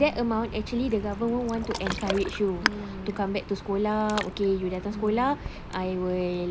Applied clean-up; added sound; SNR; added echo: none; Ocean; 9 dB; none.